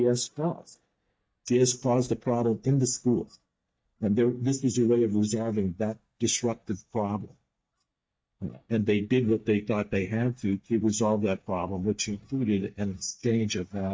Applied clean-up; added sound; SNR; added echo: neural mask model DeepFilterNet 3.